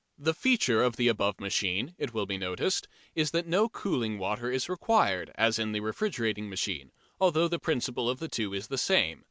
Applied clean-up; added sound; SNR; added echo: none; none; none; none.